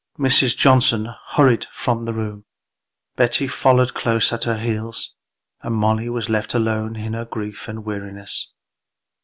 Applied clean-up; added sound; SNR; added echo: none; none; none; none.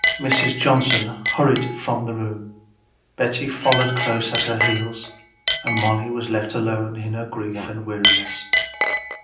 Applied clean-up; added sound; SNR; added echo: none; Chink, clink; 2 dB; reverberation time 0.6 s.